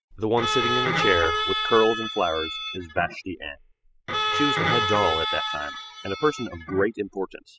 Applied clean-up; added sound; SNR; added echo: classical method spectral subtraction.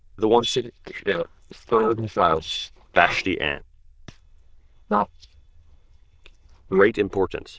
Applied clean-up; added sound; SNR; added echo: neural diffusion model UNIVERSE++.